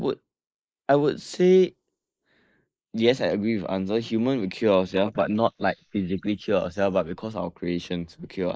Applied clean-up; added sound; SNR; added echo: neural mask model Resemble Enhance denoiser.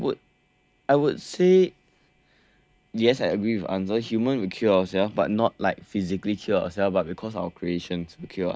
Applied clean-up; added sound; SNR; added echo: none; none; none; none.